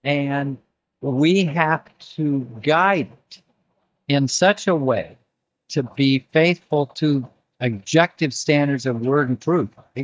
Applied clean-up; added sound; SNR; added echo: neural mask model DeepFilterNet 3.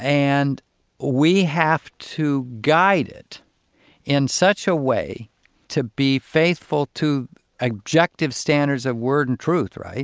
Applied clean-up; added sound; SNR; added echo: none; none; none; none.